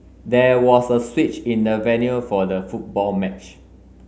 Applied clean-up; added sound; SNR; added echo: none; none; none; none.